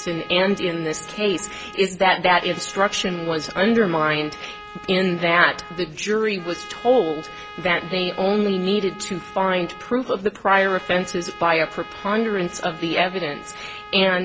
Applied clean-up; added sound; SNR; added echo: none; Trumpet; 17 dB; none.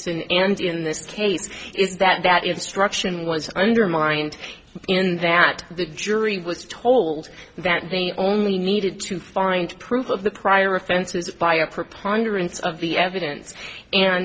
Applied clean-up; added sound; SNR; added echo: none; none; none; none.